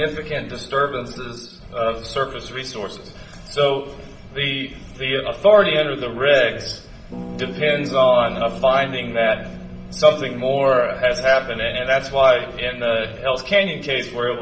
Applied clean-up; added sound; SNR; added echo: none; Harp; 19 dB; reverberation time 0.9 s.